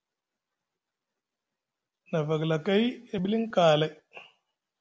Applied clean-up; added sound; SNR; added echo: none; none; none; none.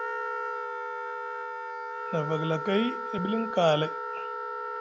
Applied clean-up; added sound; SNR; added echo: none; Wind instrument, woodwind instrument; 3 dB; none.